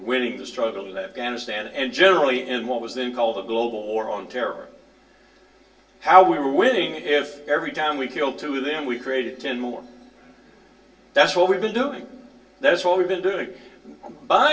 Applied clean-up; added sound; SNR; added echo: none; none; none; reverberation time 0.1 s.